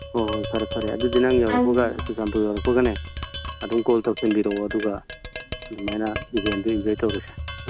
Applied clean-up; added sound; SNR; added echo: none; Tap + Bowed string instrument; 5 dB; none.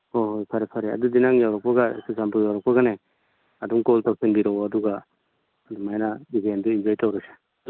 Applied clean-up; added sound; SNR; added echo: none; none; none; none.